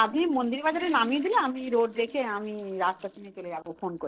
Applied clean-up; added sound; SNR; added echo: neural separator model SepFormer DNS4.